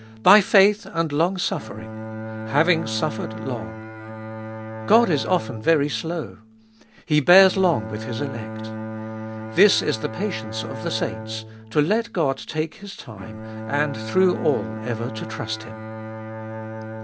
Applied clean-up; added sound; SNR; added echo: none; Bowed string instrument; 10 dB; none.